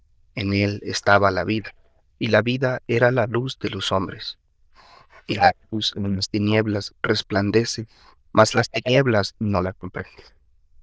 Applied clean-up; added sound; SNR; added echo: neural diffusion model UNIVERSE++.